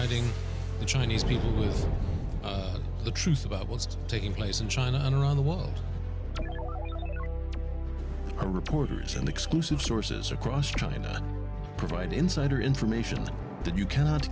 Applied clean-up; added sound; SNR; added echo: none; none; none; none.